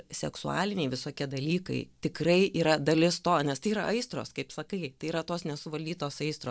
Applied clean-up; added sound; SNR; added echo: none; none; none; none.